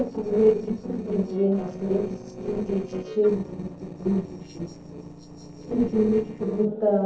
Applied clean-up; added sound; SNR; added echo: neural separator model SepFormer DNS4.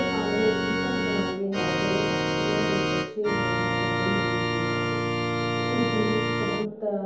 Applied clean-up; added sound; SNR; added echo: none; Organ; -4 dB; reverberation time 0.8 s.